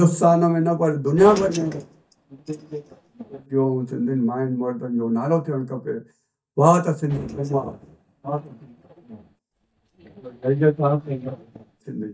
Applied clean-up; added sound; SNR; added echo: neural mask model DeepFilterNet 3.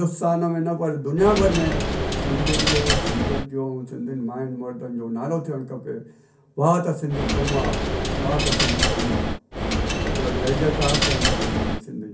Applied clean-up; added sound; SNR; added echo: none; Coin (dropping); -3 dB; reverberation time 0.3 s.